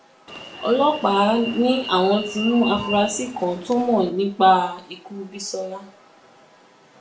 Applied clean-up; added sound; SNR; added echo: none; Alarm; 12 dB; reverberation time 0.3 s.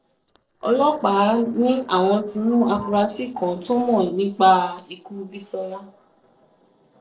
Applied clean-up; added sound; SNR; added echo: neural separator model SepFormer DNS4.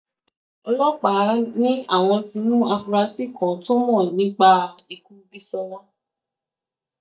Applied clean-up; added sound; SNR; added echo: neural mask model DeepFilterNet 3.